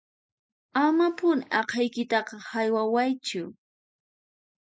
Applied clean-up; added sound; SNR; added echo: none; none; none; none.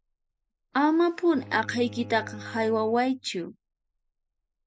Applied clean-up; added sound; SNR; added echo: none; Bowed string instrument; 19 dB; none.